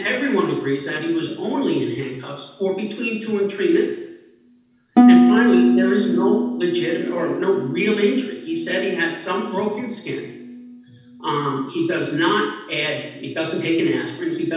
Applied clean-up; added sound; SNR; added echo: none; Harp; 1 dB; reverberation time 0.9 s.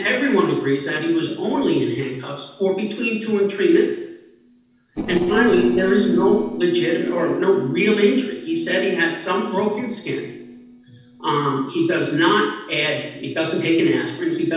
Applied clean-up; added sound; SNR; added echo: neural separator model SepFormer DNS4.